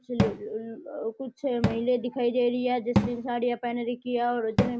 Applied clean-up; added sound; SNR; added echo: none; Cupboard open or close / Drawer open or close; 4 dB; none.